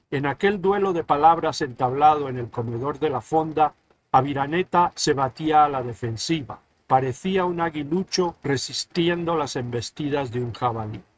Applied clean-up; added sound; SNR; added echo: neural mask model RNNoise.